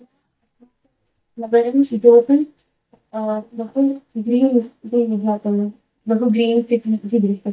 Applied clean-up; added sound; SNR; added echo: neural mask model DeepFilterNet 3.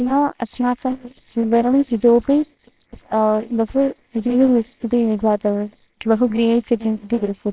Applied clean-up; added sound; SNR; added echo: neural separator model SepFormer WHAMR!.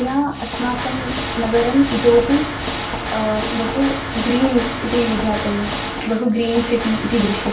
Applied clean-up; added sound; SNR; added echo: none; Water / Mechanisms; 6 dB; reverberation time 0.7 s.